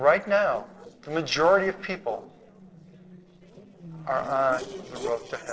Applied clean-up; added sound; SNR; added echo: neural separator model SepFormer DNS4.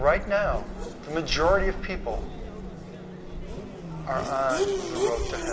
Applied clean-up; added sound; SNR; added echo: none; Race car, auto racing / Accelerating, revving, vroom; 2 dB; reverberation time 2.7 s.